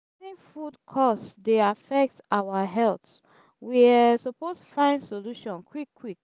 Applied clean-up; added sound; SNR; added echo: none; none; none; none.